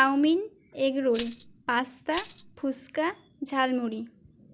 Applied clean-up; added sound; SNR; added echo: none; Tambourine; 15 dB; none.